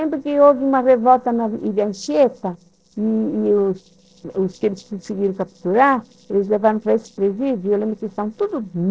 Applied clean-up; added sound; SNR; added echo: neural separator model SepFormer DNS4.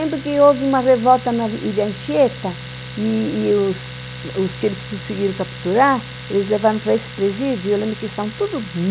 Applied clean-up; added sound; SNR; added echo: none; Domestic sounds, home sounds; 13 dB; none.